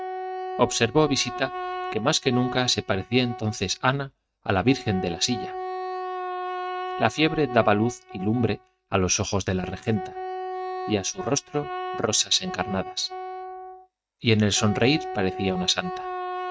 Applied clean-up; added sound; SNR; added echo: neural mask model RNNoise.